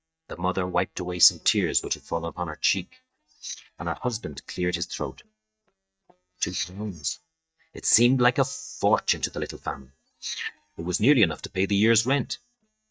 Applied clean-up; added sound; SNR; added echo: neural mask model DeepFilterNet 3.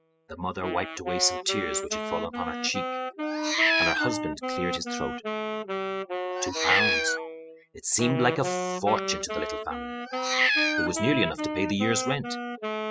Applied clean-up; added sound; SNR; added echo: classical method spectral subtraction.